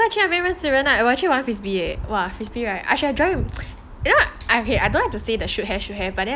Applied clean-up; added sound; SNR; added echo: none; none; none; none.